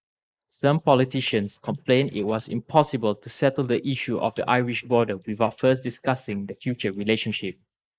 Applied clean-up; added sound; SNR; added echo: neural mask model Resemble Enhance denoiser.